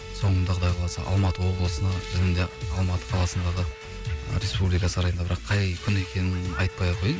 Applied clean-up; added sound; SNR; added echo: none; Bowed string instrument; 18 dB; none.